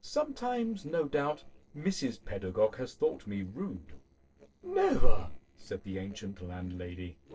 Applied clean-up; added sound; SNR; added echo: neural separator model SepFormer DNS4.